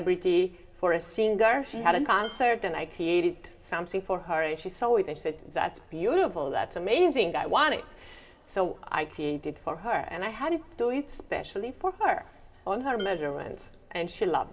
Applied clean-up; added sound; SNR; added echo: none; Dishes, pots, and pans; 19 dB; reverberation time 2.8 s.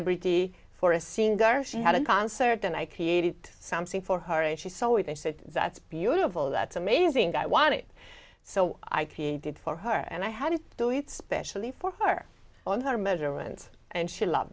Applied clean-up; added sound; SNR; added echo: none; none; none; none.